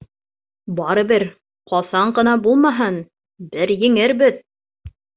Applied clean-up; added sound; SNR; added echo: none; none; none; none.